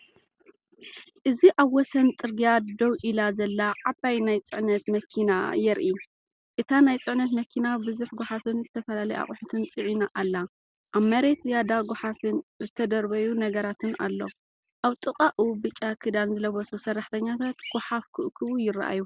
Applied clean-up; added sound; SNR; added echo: none; none; none; none.